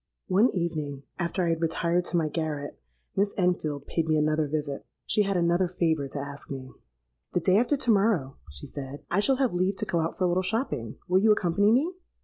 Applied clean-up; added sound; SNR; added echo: none; none; none; none.